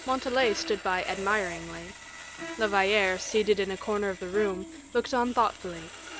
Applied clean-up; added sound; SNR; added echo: none; Sawing + Bowed string instrument; 13 dB; none.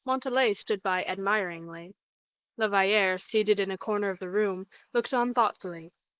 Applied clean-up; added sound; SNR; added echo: neural mask model Resemble Enhance denoiser.